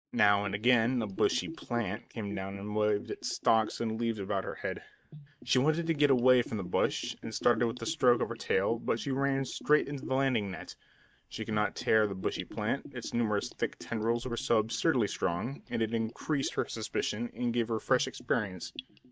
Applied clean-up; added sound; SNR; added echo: neural mask model DeepFilterNet 3.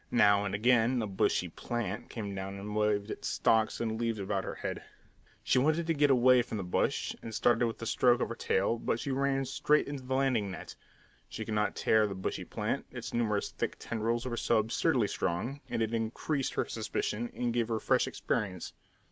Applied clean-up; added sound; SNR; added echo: none; none; none; none.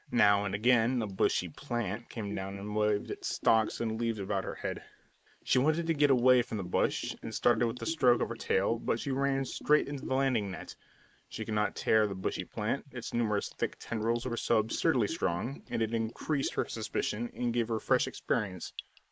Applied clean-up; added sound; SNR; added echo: neural mask model Resemble Enhance denoiser.